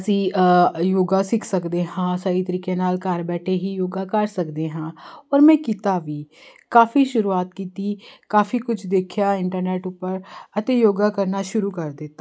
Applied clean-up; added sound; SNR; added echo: none; none; none; none.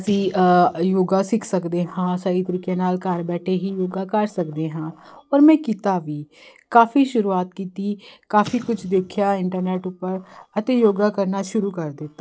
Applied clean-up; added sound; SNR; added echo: neural separator model SepFormer DNS4.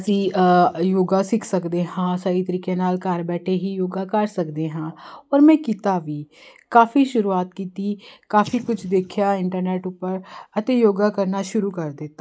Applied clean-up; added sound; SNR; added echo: neural mask model Resemble Enhance denoiser.